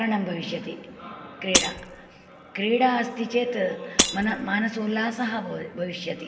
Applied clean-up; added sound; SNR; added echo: none; Shatter; 2 dB; reverberation time 0.7 s.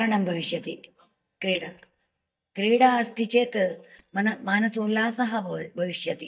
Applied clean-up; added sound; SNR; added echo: neural mask model DeepFilterNet 3.